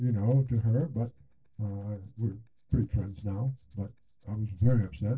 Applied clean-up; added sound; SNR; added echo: neural separator model SepFormer DNS4.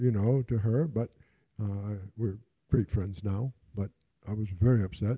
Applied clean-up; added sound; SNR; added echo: none; none; none; none.